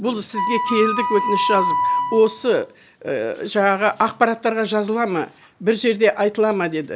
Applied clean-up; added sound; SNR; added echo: none; Wind instrument, woodwind instrument; 1 dB; none.